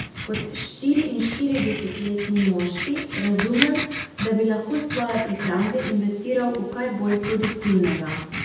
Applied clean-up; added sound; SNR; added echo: none; Writing; 9 dB; reverberation time 0.8 s.